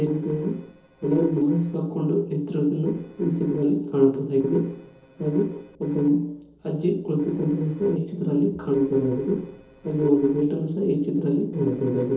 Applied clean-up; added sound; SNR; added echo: neural separator model SepFormer DNS4.